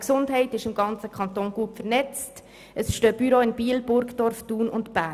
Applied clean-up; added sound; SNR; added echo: none; none; none; none.